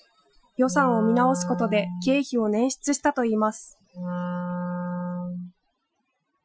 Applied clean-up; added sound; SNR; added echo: classical method Wiener filter.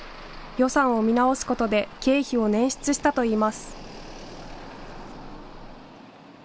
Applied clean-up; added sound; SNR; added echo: none; none; none; none.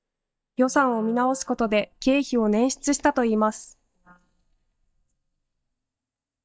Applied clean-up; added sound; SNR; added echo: neural mask model DeepFilterNet 3.